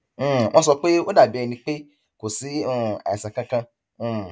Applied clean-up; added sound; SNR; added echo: none; none; none; none.